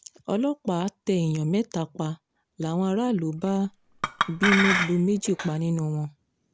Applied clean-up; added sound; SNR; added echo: none; Chink, clink; 2 dB; none.